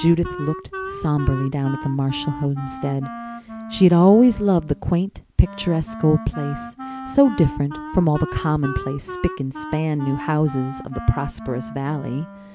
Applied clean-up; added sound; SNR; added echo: none; Wind instrument, woodwind instrument; 13 dB; none.